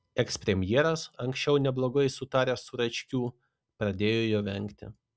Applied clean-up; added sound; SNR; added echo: none; none; none; none.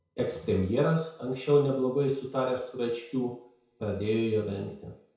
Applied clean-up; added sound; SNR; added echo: none; none; none; reverberation time 0.5 s.